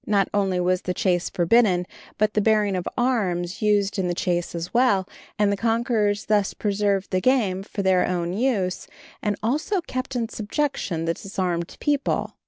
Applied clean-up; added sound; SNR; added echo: none; none; none; none.